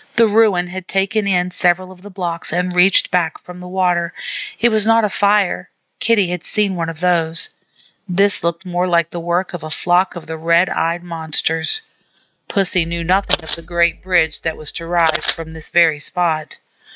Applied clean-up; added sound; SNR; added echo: neural mask model RNNoise.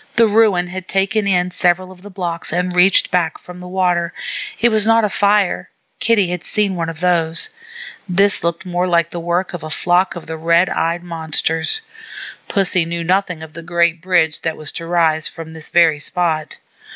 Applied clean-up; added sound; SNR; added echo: none; none; none; none.